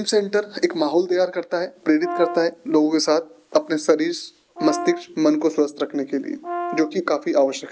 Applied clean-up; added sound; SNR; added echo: none; Brass instrument; 10 dB; none.